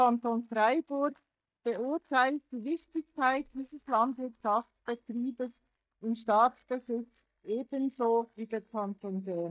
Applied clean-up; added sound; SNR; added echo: neural mask model DeepFilterNet 3.